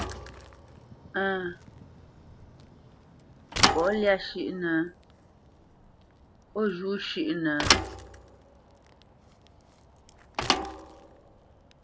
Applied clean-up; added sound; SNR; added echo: none; Thump, thud / Bicycle; 0 dB; none.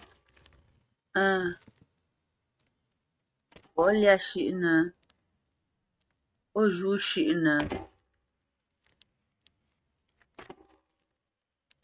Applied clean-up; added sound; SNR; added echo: neural mask model RNNoise.